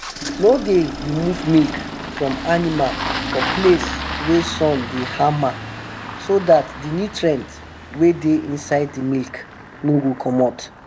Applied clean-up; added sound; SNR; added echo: none; Engine starting; 9 dB; none.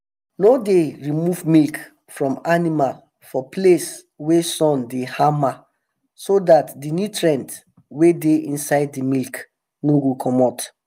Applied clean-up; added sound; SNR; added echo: none; none; none; none.